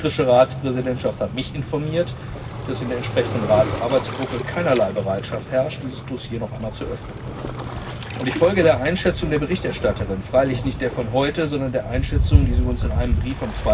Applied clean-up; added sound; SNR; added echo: none; Waves, surf; 3 dB; reverberation time 0.4 s.